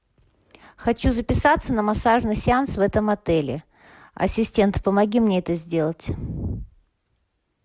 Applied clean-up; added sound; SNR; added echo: none; none; none; none.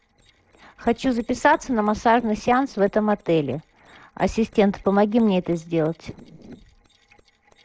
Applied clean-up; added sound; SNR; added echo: neural separator model SepFormer DNS4.